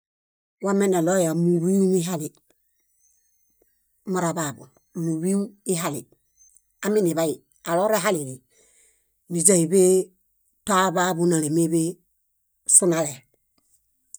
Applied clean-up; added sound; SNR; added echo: neural mask model DeepFilterNet 3.